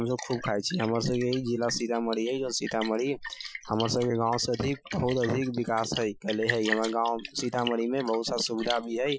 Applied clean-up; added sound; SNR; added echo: classical method Wiener filter.